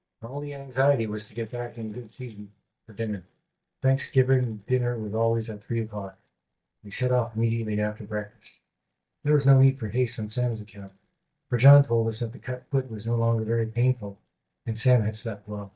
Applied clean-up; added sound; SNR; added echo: neural mask model DeepFilterNet 3.